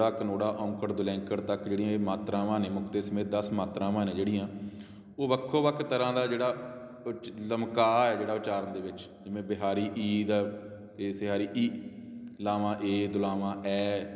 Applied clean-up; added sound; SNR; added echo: none; none; none; none.